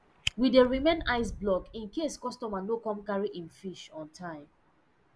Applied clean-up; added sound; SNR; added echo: none; Fire; 14 dB; none.